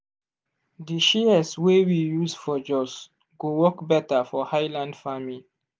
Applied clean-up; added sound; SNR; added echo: none; none; none; none.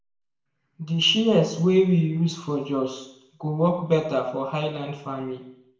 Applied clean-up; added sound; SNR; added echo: none; none; none; reverberation time 0.7 s.